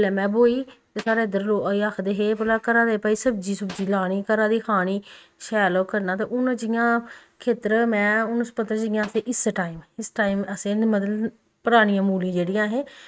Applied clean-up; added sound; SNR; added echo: neural mask model RNNoise.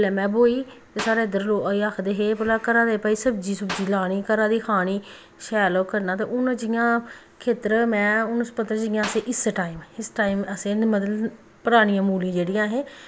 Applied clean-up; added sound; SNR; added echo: none; Clapping; 11 dB; none.